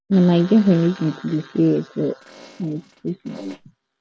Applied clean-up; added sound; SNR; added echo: none; Fart; 19 dB; none.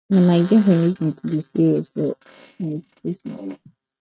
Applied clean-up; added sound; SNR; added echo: neural mask model RNNoise.